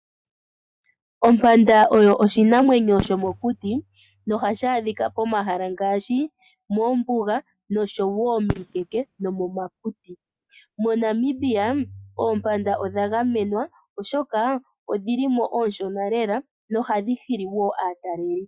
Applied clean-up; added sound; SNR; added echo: neural mask model RNNoise.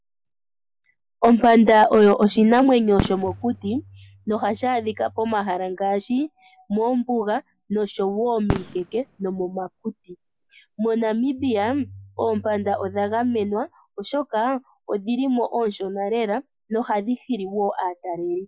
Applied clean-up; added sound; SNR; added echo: none; Fireworks; 11 dB; none.